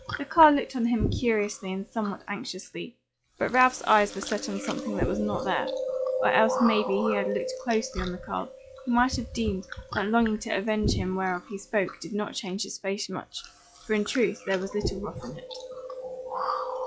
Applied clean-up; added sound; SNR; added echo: classical method log-MMSE.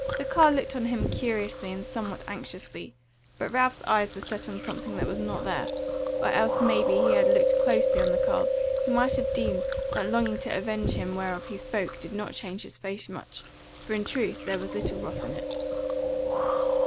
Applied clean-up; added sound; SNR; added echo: none; Chewing, mastication; -1 dB; none.